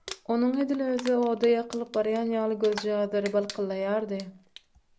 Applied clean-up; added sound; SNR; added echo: none; Crumpling, crinkling; 18 dB; none.